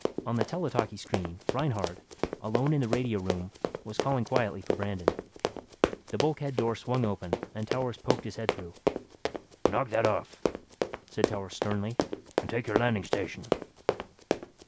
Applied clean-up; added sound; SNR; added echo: none; Run; 1 dB; none.